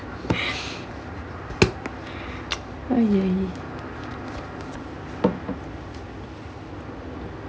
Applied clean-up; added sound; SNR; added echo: none; none; none; none.